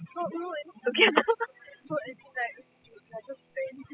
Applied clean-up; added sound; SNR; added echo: classical method spectral subtraction.